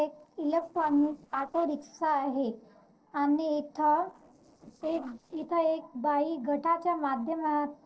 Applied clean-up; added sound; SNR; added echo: neural separator model SepFormer DNS4.